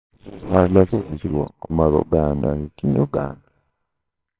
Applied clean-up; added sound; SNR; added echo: neural separator model SepFormer WHAMR!.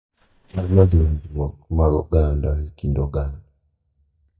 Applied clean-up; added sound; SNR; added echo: neural mask model DeepFilterNet 3.